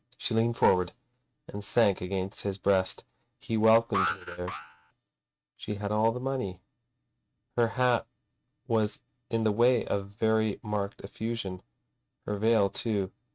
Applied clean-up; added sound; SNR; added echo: neural mask model RNNoise.